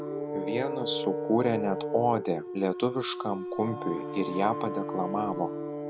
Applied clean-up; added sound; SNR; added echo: none; Dog + Brass instrument; 5 dB; none.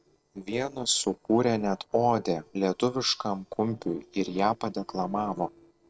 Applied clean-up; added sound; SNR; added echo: neural separator model SepFormer DNS4.